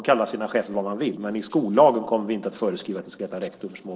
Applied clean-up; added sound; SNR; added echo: neural separator model SepFormer DNS4.